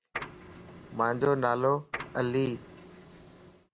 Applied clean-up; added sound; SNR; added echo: none; Printer; 13 dB; none.